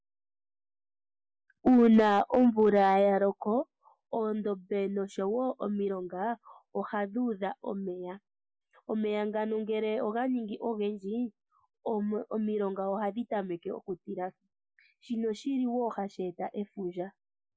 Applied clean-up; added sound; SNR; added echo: none; none; none; none.